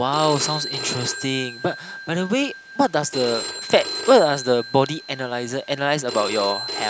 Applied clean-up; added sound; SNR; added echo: none; Telephone; 10 dB; none.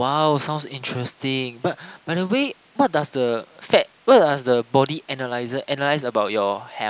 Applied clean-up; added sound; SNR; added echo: none; none; none; none.